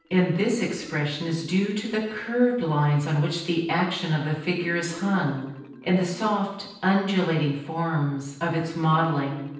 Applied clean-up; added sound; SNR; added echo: neural separator model SepFormer DNS4.